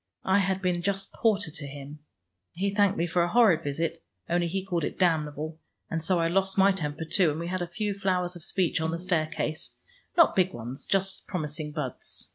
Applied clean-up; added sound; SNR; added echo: neural mask model RNNoise.